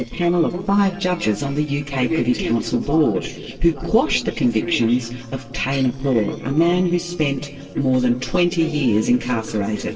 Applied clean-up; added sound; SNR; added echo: neural separator model SepFormer DNS4.